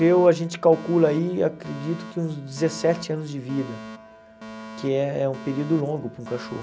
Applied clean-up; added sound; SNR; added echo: none; Alarm; 16 dB; none.